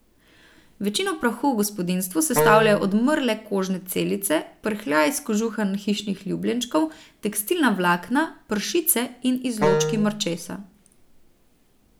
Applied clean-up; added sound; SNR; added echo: none; Wind instrument, woodwind instrument; 0 dB; none.